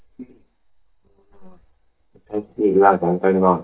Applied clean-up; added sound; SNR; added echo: neural mask model DeepFilterNet 3.